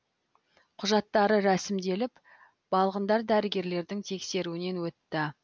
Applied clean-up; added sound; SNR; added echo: none; none; none; none.